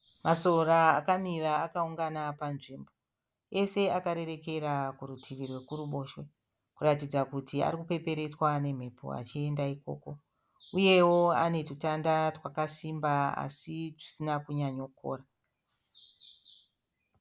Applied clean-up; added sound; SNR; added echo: none; none; none; none.